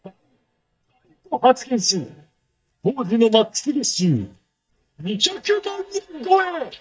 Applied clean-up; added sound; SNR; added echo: neural mask model DeepFilterNet 3.